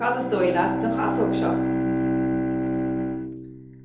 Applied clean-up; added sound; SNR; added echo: none; Bowed string instrument; -3 dB; reverberation time 2.1 s.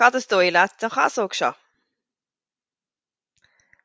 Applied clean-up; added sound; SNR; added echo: none; none; none; none.